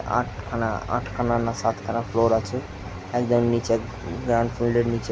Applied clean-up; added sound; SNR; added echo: none; Bass guitar; 14 dB; none.